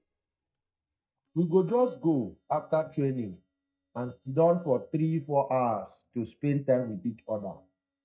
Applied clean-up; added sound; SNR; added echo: neural mask model DeepFilterNet 3.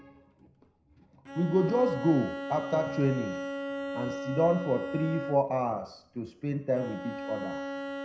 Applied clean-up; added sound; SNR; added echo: none; Bowed string instrument; 8 dB; reverberation time 0.5 s.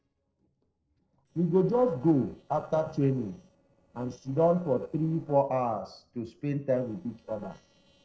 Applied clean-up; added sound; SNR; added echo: neural separator model SepFormer DNS4.